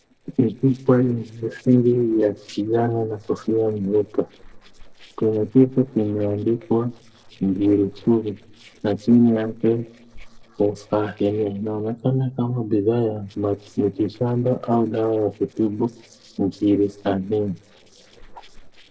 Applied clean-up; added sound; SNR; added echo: neural separator model SepFormer DNS4.